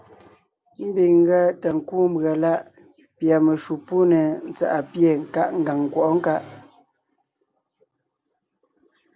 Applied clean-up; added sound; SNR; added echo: none; none; none; none.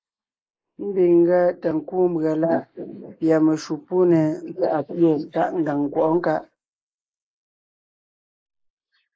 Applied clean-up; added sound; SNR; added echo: neural mask model Resemble Enhance denoiser.